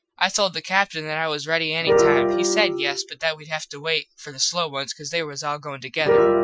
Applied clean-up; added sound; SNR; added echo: classical method Wiener filter.